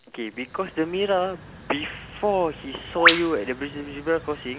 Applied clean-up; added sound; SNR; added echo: none; Bird vocalization, bird call, bird song; 3 dB; none.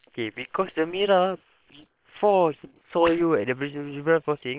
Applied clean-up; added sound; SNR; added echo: neural separator model SepFormer WHAM!.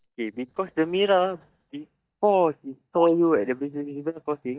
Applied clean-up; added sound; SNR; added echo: neural mask model DeepFilterNet 3.